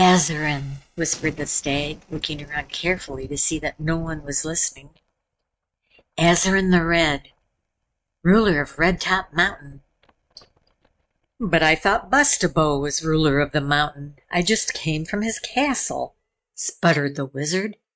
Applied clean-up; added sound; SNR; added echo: neural mask model RNNoise.